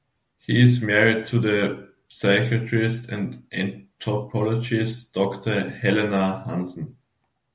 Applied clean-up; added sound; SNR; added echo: none; none; none; none.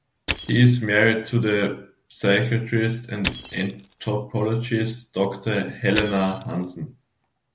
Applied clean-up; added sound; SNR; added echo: none; Crushing; 12 dB; none.